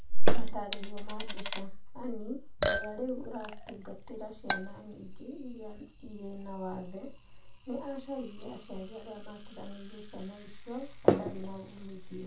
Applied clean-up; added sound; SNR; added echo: none; Chink, clink / Liquid; 11 dB; reverberation time 0.3 s.